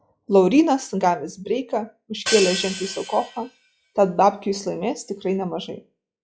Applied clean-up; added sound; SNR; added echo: classical method log-MMSE.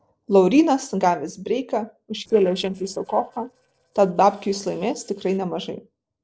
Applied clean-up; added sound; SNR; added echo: neural separator model SepFormer DNS4.